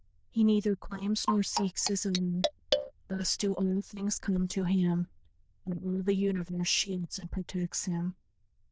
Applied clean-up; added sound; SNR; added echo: neural diffusion model UNIVERSE++.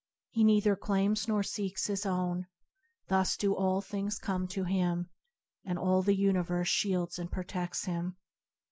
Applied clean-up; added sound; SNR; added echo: none; none; none; none.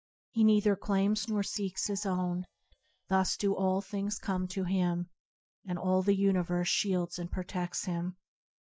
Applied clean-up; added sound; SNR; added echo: neural mask model DeepFilterNet 3.